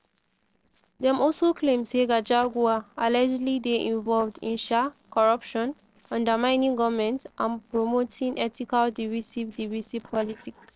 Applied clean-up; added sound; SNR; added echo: neural separator model SepFormer DNS4.